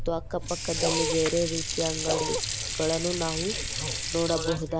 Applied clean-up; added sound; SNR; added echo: none; Bark + Sink (filling or washing) / Water; 1 dB; none.